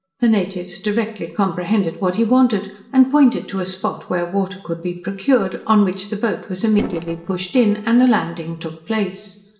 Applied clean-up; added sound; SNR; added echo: neural separator model SepFormer DNS4.